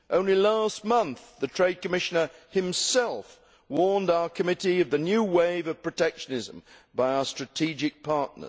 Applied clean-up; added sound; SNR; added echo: none; none; none; none.